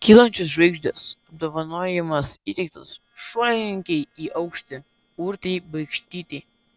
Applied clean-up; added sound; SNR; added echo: neural separator model SepFormer DNS4.